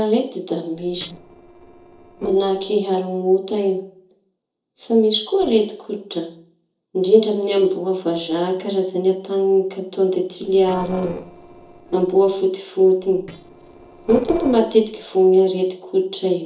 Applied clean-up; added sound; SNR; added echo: neural separator model SepFormer DNS4.